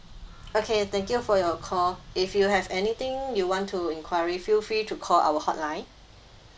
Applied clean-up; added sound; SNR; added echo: none; Bird vocalization, bird call, bird song; 20 dB; none.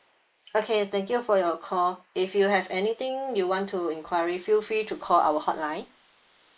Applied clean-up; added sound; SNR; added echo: neural mask model Resemble Enhance denoiser.